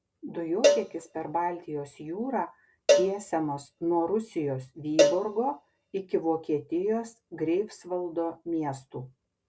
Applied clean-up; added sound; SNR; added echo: none; Cowbell; -1 dB; none.